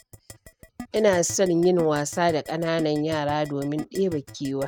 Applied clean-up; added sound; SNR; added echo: neural mask model RNNoise.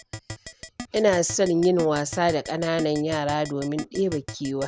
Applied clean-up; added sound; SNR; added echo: none; Keyboard (musical); 14 dB; none.